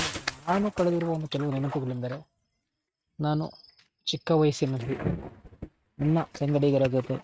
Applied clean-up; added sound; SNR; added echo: neural mask model RNNoise.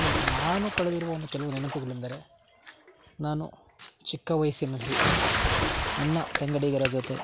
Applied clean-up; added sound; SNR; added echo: none; Clapping + Bathtub (filling or washing) / Splash, splatter; 0 dB; none.